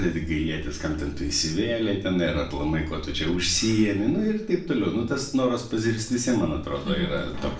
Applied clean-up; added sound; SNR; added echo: none; none; none; reverberation time 0.4 s.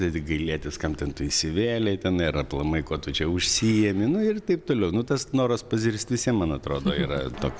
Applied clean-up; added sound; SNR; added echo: none; none; none; none.